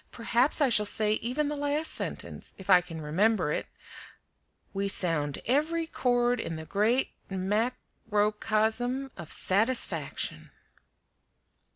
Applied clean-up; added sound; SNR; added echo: none; none; none; none.